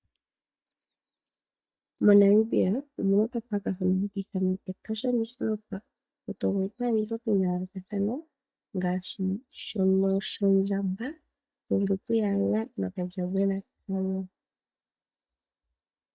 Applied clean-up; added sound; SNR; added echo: neural mask model DeepFilterNet 3.